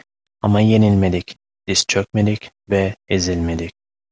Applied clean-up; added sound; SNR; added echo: none; none; none; none.